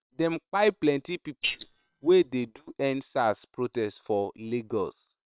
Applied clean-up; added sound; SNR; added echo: neural separator model SepFormer WHAM!.